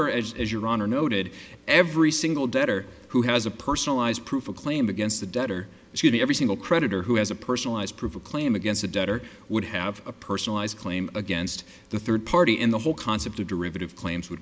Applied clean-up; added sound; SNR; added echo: none; none; none; none.